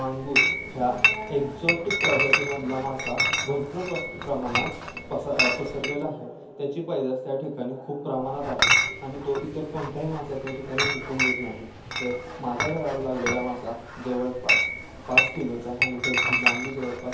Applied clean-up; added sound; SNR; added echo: none; Chatter / Chink, clink; -2 dB; reverberation time 0.5 s.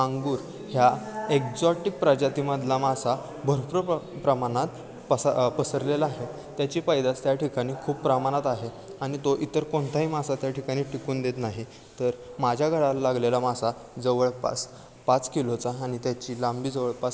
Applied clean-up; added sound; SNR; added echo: none; none; none; none.